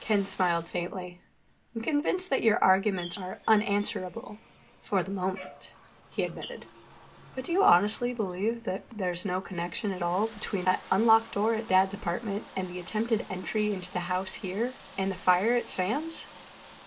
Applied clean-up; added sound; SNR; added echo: none; Bathtub (filling or washing); 19 dB; none.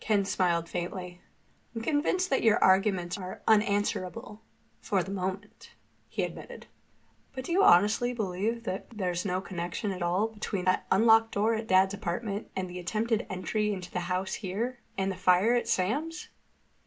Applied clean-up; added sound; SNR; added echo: none; none; none; none.